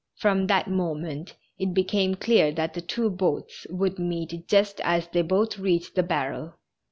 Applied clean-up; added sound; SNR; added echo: none; none; none; none.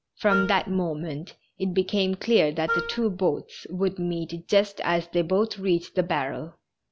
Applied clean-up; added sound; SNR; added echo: none; Wind instrument, woodwind instrument; 6 dB; none.